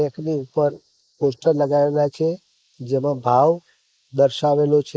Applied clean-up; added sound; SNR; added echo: neural mask model Resemble Enhance denoiser.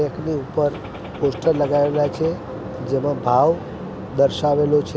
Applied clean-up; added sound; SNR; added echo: none; Gunshot, gunfire; 19 dB; none.